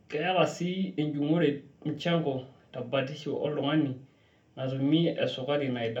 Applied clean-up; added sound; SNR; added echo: none; none; none; reverberation time 0.3 s.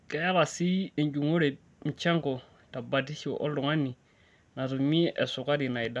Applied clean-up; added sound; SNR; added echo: none; none; none; none.